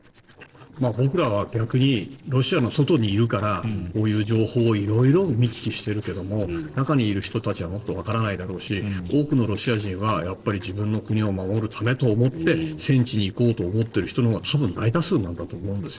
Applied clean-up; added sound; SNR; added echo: neural separator model SepFormer DNS4.